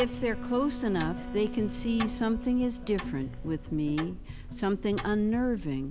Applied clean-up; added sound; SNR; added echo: none; Tick-tock; 11 dB; none.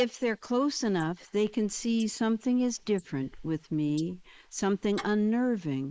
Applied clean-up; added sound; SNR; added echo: neural mask model Resemble Enhance denoiser.